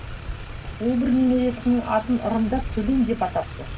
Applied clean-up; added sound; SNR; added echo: none; Motor vehicle (road); 10 dB; reverberation time 0.2 s.